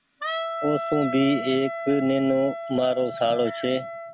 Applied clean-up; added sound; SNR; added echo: none; Wind instrument, woodwind instrument; 7 dB; none.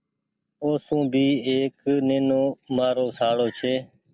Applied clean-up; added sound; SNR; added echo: none; none; none; none.